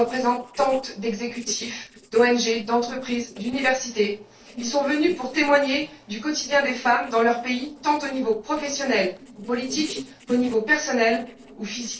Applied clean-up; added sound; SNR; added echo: neural separator model SepFormer DNS4.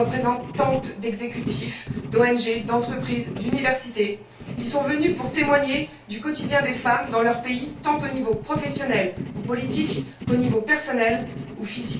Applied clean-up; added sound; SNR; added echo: none; Writing; 8 dB; reverberation time 0.3 s.